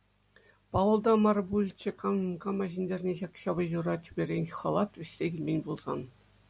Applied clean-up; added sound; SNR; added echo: none; none; none; none.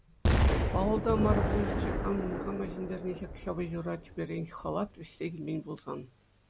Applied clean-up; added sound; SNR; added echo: none; Explosion; -2 dB; none.